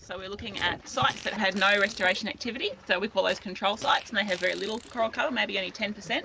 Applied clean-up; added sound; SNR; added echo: none; Fart; 18 dB; none.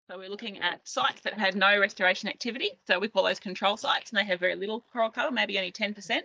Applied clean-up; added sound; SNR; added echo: neural mask model DeepFilterNet 3.